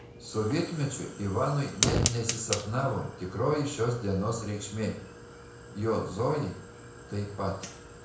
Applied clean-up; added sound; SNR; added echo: none; Fire; 6 dB; reverberation time 0.5 s.